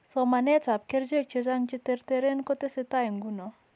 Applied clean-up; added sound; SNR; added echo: none; none; none; none.